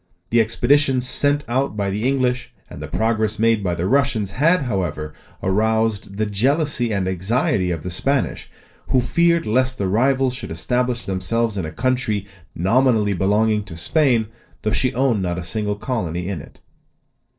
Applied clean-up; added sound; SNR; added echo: neural separator model SepFormer DNS4.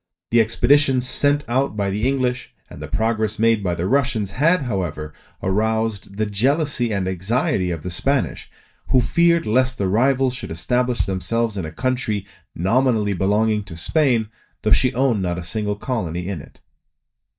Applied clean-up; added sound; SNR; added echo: neural mask model DeepFilterNet 3.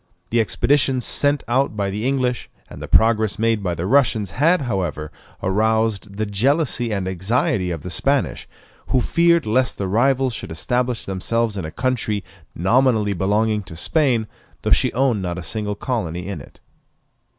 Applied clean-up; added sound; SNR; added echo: none; none; none; none.